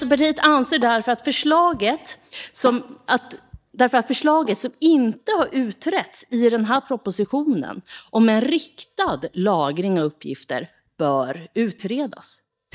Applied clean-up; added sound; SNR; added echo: neural mask model DeepFilterNet 3.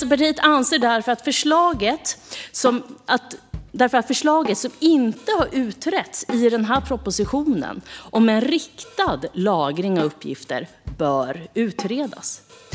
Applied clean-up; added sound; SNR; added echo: none; Drum kit; 18 dB; none.